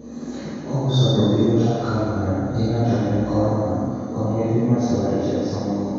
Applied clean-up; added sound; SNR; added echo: none; none; none; reverberation time 2.0 s.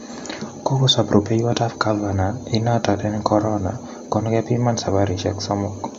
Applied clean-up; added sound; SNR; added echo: none; none; none; none.